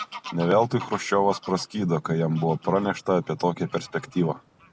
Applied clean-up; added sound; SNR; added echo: none; Bird vocalization, bird call, bird song / Fowl; 19 dB; none.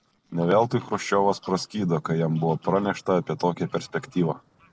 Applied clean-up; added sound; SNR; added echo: neural separator model SepFormer DNS4.